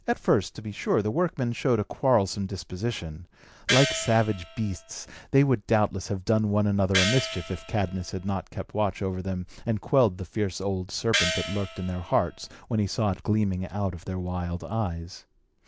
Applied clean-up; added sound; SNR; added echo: none; Gong; 5 dB; none.